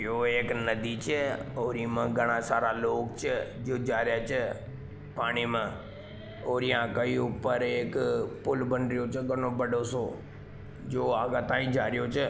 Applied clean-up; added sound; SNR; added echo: none; Microwave oven + Electric guitar; 14 dB; none.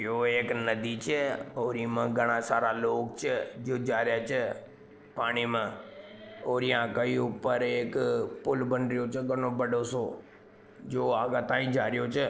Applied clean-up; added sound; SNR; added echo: neural separator model SepFormer DNS4.